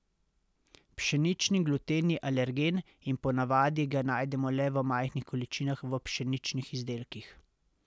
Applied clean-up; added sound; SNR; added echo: none; none; none; none.